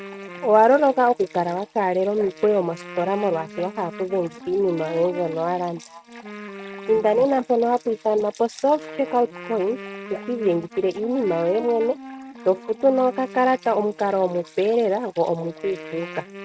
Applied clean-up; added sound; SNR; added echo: neural mask model RNNoise.